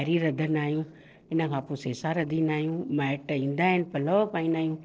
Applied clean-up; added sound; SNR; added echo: neural separator model SepFormer DNS4.